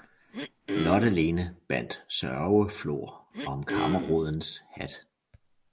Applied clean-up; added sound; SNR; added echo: none; Cough; 4 dB; none.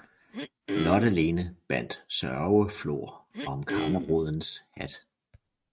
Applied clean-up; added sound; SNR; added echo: neural mask model RNNoise.